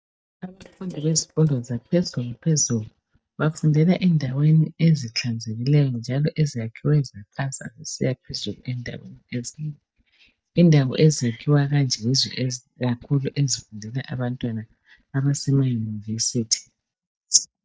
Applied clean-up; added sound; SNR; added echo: neural mask model DeepFilterNet 3.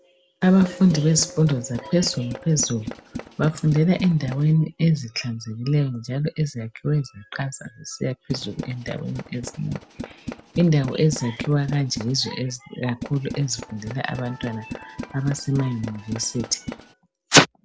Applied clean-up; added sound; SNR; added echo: none; Tools; 13 dB; none.